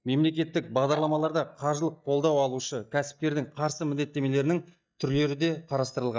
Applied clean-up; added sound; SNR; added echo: neural mask model DeepFilterNet 3.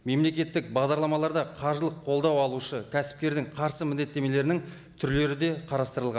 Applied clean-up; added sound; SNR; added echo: none; none; none; none.